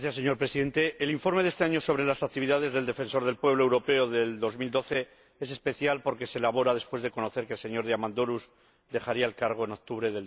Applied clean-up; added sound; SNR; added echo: none; none; none; none.